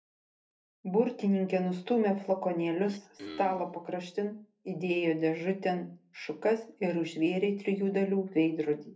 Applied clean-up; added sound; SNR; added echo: none; Cough; 15 dB; reverberation time 0.3 s.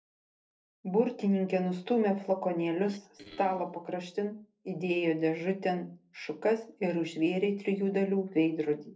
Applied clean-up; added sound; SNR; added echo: neural separator model SepFormer DNS4.